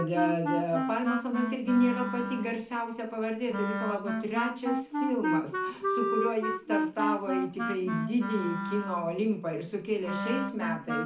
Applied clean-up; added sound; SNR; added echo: none; Wind instrument, woodwind instrument; 2 dB; reverberation time 0.4 s.